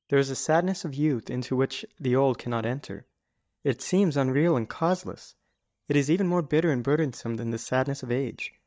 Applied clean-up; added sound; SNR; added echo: neural mask model DeepFilterNet 3.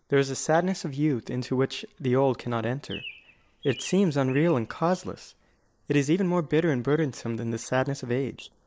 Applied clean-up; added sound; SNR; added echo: neural mask model Resemble Enhance denoiser.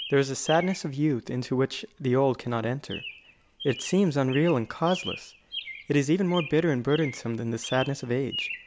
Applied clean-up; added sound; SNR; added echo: none; Chirp, tweet; 14 dB; none.